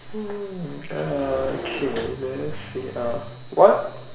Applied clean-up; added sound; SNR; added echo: none; Engine / Mechanisms; 12 dB; reverberation time 0.8 s.